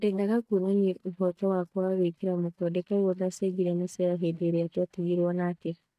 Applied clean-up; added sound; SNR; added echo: neural mask model DeepFilterNet 3.